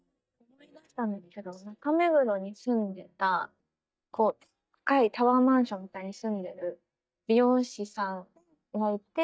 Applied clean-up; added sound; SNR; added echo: neural mask model DeepFilterNet 3.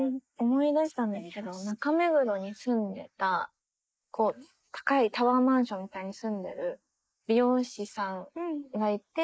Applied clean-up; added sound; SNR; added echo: neural mask model Resemble Enhance denoiser.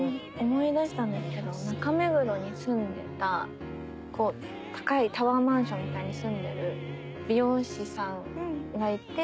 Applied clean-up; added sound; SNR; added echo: none; Bowed string instrument; 11 dB; none.